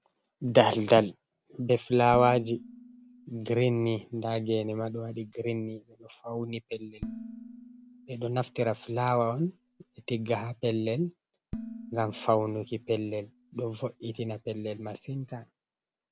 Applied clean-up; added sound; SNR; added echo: none; Dishes, pots, and pans; 17 dB; none.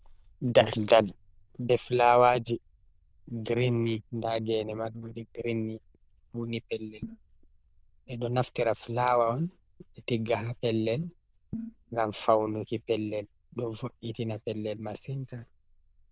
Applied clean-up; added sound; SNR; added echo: neural diffusion model UNIVERSE++.